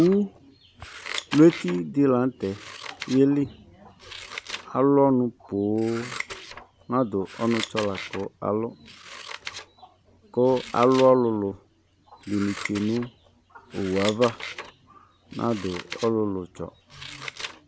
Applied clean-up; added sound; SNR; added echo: none; Scissors; 14 dB; none.